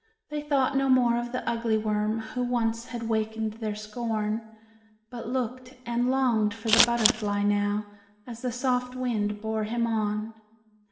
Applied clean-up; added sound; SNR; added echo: none; Scissors; -2 dB; reverberation time 1.0 s.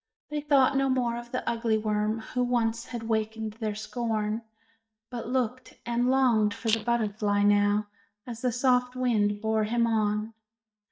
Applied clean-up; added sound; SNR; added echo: neural mask model DeepFilterNet 3.